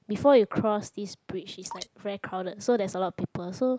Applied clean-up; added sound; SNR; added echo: neural mask model Resemble Enhance denoiser.